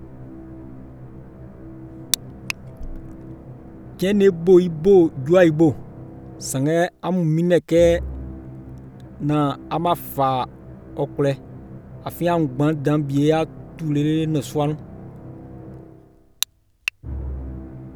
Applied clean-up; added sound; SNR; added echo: none; Musical instrument; 15 dB; none.